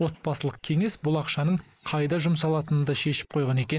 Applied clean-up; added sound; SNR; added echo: neural mask model Resemble Enhance denoiser.